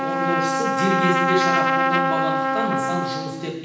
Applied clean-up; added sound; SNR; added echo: none; Trumpet; -5 dB; reverberation time 0.9 s.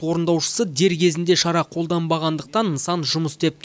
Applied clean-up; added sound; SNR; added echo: none; none; none; none.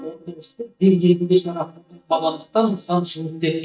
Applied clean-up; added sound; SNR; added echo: neural mask model DeepFilterNet 3.